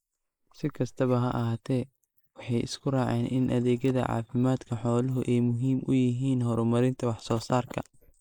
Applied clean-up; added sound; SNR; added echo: neural mask model Resemble Enhance denoiser.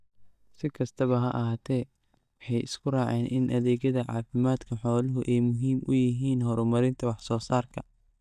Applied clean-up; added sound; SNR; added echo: neural mask model DeepFilterNet 3.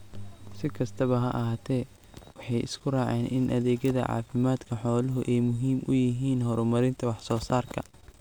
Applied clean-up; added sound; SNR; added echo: none; none; none; none.